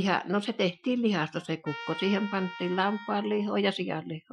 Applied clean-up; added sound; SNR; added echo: classical method Wiener filter.